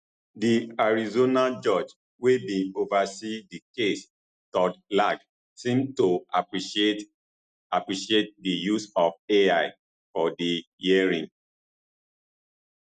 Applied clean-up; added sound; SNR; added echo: none; none; none; none.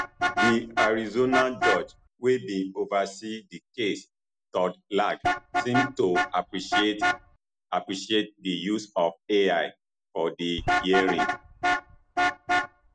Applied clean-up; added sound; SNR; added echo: none; Vehicle horn, car horn, honking; 2 dB; none.